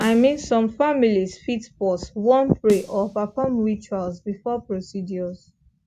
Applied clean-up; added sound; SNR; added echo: none; Snare drum; 17 dB; none.